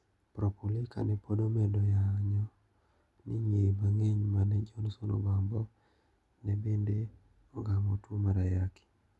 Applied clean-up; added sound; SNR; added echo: none; none; none; none.